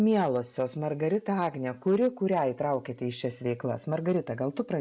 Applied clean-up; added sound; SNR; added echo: none; none; none; none.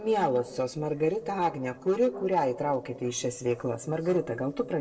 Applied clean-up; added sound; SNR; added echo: neural separator model SepFormer DNS4.